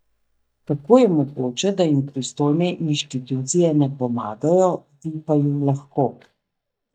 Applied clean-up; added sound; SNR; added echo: neural mask model DeepFilterNet 3.